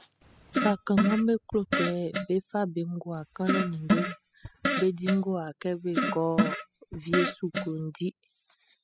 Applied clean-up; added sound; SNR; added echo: classical method spectral subtraction.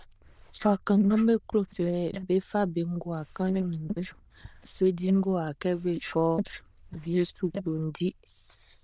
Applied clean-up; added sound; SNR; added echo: neural diffusion model UNIVERSE++.